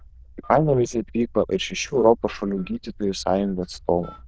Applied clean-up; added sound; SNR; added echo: neural diffusion model UNIVERSE++.